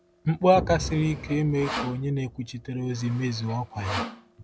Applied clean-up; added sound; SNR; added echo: none; Sawing + Explosion; 10 dB; none.